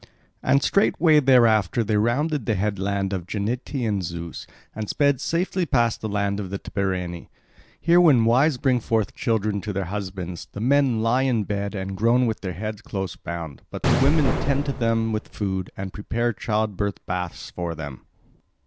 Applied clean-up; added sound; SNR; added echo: none; Explosion; 3 dB; none.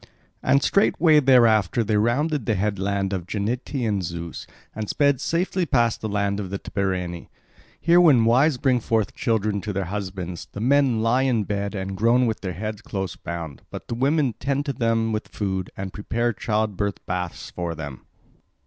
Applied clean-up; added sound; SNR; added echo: none; none; none; none.